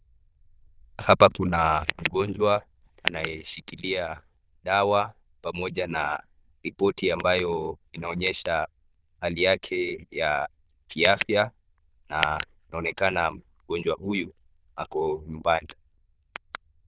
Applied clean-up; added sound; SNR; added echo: neural diffusion model UNIVERSE++.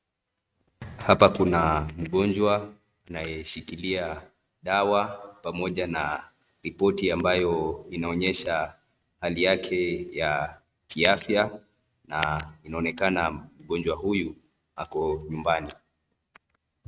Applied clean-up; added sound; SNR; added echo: neural mask model RNNoise.